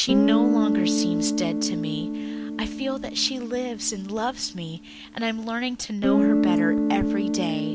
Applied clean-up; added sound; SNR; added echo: none; Guitar; -4 dB; none.